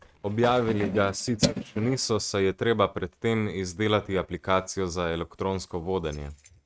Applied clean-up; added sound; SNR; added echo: neural mask model RNNoise.